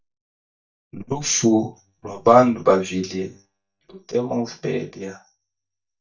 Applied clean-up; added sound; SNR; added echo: neural mask model DeepFilterNet 3.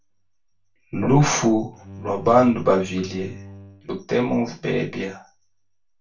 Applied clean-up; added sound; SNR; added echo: none; Bowed string instrument; 20 dB; reverberation time 0.3 s.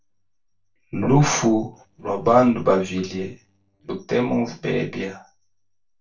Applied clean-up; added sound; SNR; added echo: neural separator model SepFormer DNS4.